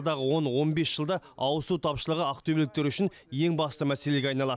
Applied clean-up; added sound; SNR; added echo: none; none; none; none.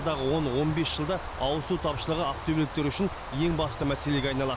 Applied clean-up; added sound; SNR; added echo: none; Bird; 8 dB; none.